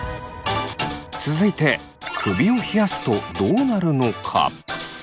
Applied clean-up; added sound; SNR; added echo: none; none; none; none.